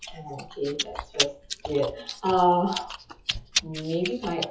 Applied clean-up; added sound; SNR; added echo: classical method WPE with log-MMSE.